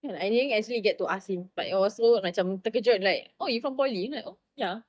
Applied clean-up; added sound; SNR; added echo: neural mask model DeepFilterNet 3.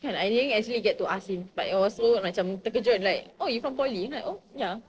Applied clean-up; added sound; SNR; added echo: neural separator model SepFormer DNS4.